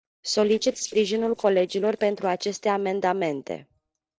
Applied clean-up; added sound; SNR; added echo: neural separator model SepFormer DNS4.